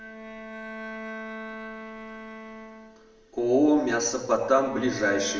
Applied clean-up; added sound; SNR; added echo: none; Bowed string instrument; 13 dB; reverberation time 0.7 s.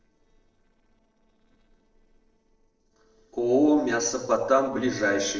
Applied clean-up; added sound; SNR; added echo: neural separator model SepFormer DNS4.